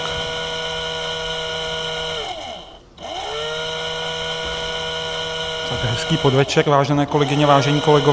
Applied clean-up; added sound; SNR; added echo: none; Tools; 4 dB; none.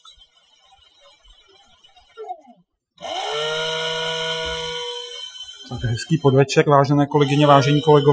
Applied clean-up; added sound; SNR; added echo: classical method Wiener filter.